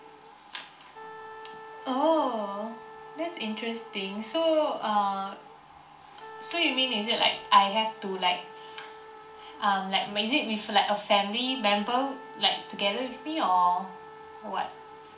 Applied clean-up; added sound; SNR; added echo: none; Wind instrument, woodwind instrument; 18 dB; reverberation time 0.4 s.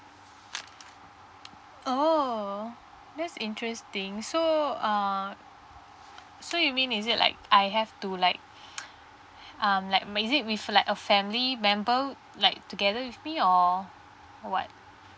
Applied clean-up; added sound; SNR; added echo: none; none; none; none.